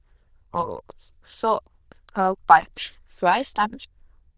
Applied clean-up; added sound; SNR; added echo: neural diffusion model UNIVERSE++.